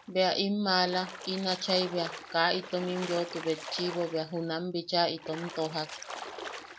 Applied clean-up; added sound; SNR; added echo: none; Splash, splatter; 12 dB; none.